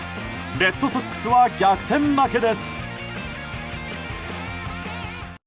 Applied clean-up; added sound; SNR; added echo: none; none; none; none.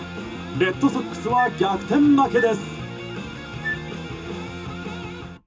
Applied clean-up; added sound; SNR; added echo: none; Wind instrument, woodwind instrument; 11 dB; reverberation time 0.2 s.